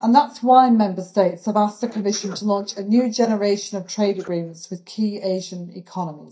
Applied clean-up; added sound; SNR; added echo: neural mask model DeepFilterNet 3.